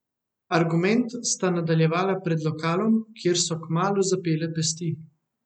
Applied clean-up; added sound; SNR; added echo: none; none; none; none.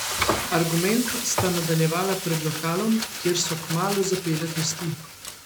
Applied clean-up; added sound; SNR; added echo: none; Frying (food); 5 dB; none.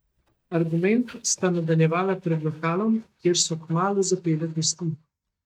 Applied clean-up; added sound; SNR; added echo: neural mask model DeepFilterNet 3.